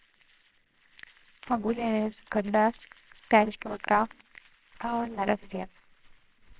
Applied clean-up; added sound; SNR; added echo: neural separator model SepFormer WHAMR!.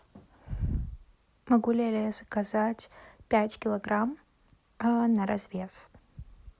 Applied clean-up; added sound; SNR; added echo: none; none; none; none.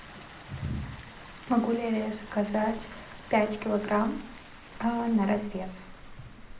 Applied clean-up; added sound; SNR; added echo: none; Water; 15 dB; reverberation time 0.4 s.